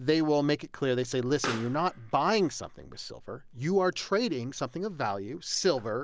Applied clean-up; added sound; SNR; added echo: none; Explosion; 17 dB; none.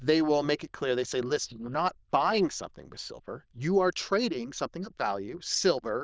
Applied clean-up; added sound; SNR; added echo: neural diffusion model UNIVERSE++.